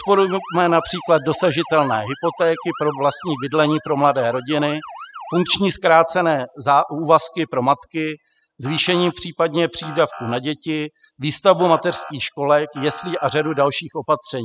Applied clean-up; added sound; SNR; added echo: classical method spectral subtraction.